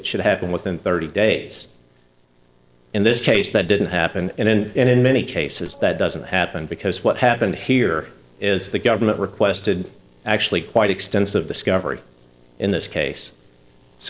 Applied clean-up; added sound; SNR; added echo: neural separator model SepFormer DNS4.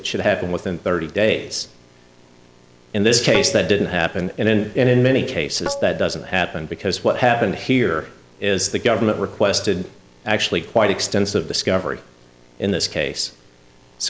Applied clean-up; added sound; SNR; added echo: none; Tabla; 11 dB; none.